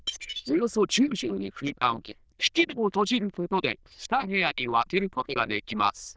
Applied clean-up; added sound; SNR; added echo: neural diffusion model UNIVERSE++.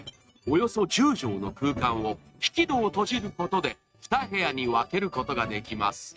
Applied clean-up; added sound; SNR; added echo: neural mask model RNNoise.